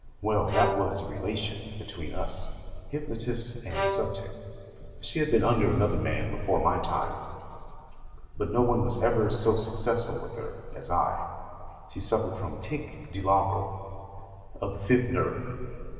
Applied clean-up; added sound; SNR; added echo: none; Bowed string instrument; 7 dB; reverberation time 2.6 s.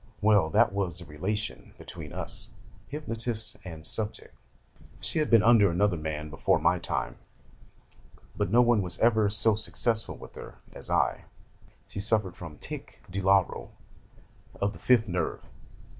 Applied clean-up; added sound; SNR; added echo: none; none; none; none.